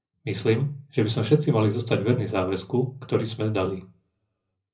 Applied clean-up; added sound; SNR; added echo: none; none; none; reverberation time 0.4 s.